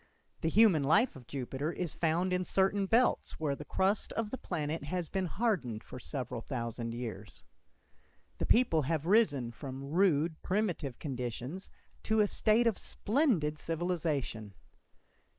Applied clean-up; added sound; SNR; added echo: neural mask model Resemble Enhance denoiser.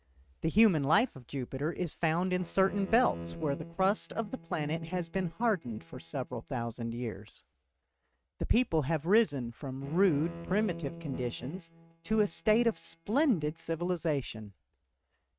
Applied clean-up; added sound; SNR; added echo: neural mask model RNNoise.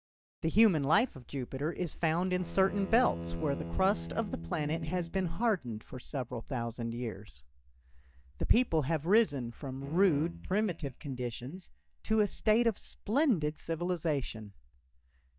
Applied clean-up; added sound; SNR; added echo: neural mask model DeepFilterNet 3.